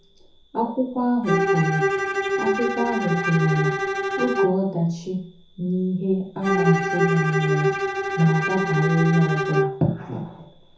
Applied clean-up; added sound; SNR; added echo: none; Bowed string instrument; 2 dB; reverberation time 0.6 s.